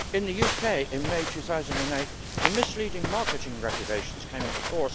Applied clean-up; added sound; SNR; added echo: none; Walk, footsteps; 0 dB; none.